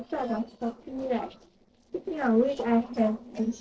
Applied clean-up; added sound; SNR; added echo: neural separator model SepFormer DNS4.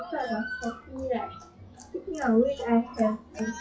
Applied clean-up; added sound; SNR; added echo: classical method log-MMSE.